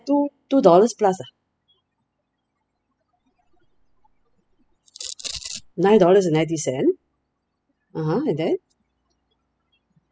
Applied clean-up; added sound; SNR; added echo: classical method spectral subtraction.